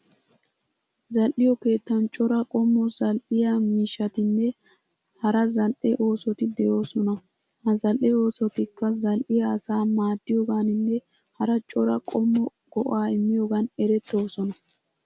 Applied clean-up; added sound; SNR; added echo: none; none; none; none.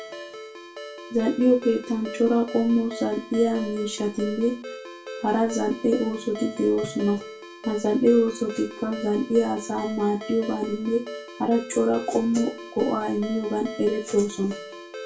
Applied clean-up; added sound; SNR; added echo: none; Ringtone; 13 dB; reverberation time 0.3 s.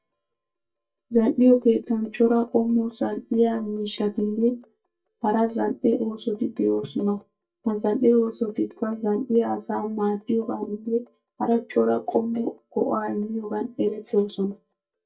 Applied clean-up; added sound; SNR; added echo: neural mask model DeepFilterNet 3.